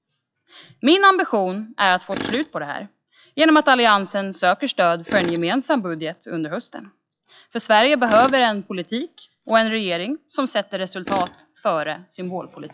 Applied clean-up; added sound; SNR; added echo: classical method log-MMSE.